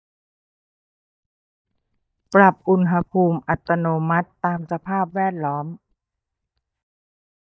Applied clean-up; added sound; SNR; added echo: neural mask model DeepFilterNet 3.